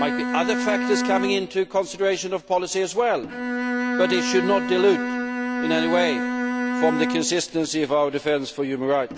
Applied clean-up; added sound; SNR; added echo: none; Bowed string instrument; 3 dB; none.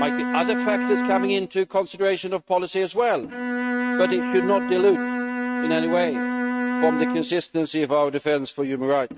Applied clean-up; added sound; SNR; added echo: neural mask model RNNoise.